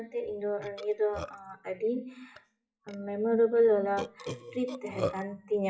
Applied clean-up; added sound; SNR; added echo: classical method WPE with log-MMSE.